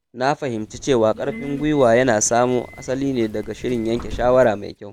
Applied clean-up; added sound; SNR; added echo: none; Subway, metro, underground; 17 dB; none.